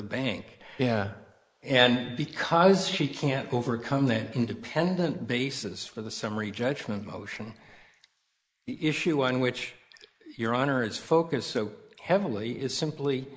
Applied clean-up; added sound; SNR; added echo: neural mask model Resemble Enhance denoiser.